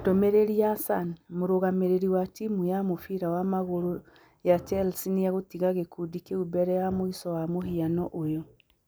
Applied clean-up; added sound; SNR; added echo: none; none; none; none.